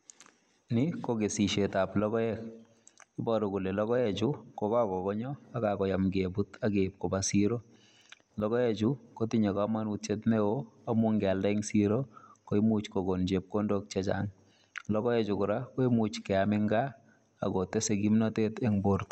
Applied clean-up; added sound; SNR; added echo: none; none; none; none.